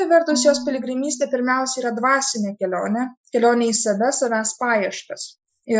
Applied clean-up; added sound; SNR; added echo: classical method Wiener filter.